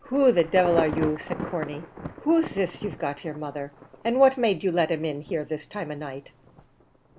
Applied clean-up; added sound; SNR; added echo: none; Thunder / Traffic noise, roadway noise / Rain / Insect; 12 dB; none.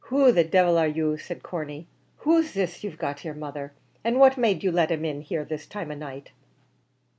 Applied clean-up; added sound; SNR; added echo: none; none; none; none.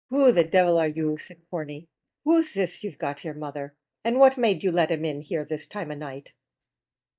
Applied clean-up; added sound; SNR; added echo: neural mask model DeepFilterNet 3.